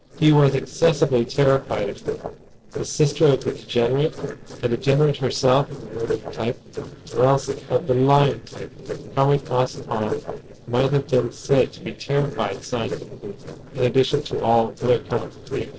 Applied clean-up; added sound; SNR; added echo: neural separator model SepFormer DNS4.